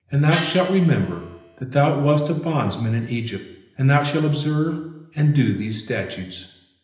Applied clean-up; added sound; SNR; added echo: none; Gong; 11 dB; reverberation time 0.9 s.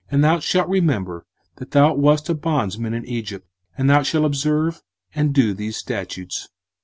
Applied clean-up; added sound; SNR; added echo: none; none; none; none.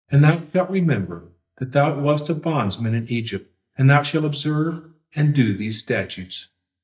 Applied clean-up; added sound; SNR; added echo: neural mask model DeepFilterNet 3.